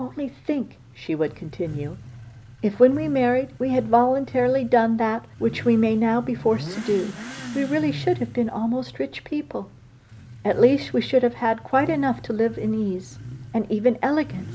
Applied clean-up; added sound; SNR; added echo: none; Motorcycle / Accelerating, revving, vroom; 15 dB; none.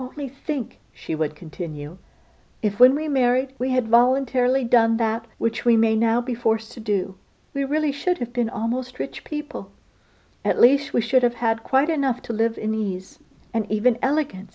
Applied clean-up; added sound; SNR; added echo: none; none; none; none.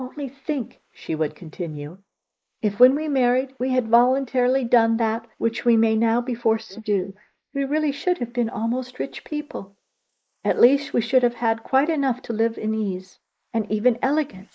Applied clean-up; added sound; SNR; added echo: neural mask model Resemble Enhance denoiser.